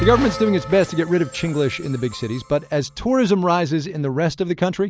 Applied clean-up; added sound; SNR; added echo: none; Bell; 13 dB; none.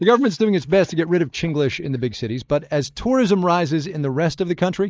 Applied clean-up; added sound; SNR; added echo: neural mask model Resemble Enhance denoiser.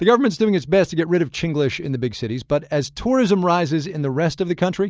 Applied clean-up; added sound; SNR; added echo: none; none; none; none.